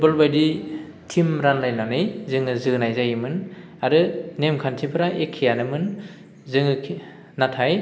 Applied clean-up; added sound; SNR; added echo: none; none; none; none.